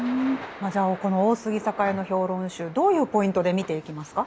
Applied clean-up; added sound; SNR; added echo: none; Thunder / Rain; 17 dB; none.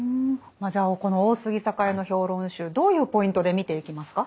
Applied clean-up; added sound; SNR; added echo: none; none; none; none.